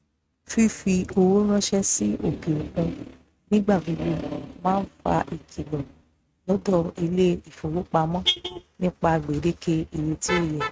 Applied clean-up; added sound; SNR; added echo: neural mask model RNNoise.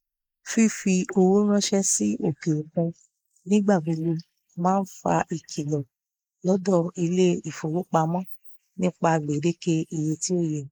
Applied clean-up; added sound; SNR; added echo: neural mask model Resemble Enhance denoiser.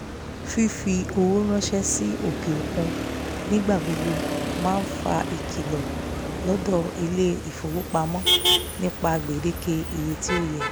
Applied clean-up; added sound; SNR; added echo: none; Motor vehicle (road); 2 dB; none.